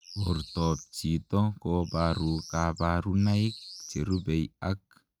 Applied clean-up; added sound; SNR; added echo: neural mask model RNNoise.